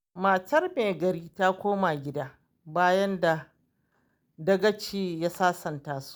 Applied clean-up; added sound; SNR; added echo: none; none; none; none.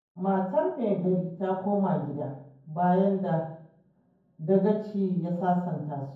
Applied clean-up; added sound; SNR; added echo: none; none; none; reverberation time 0.9 s.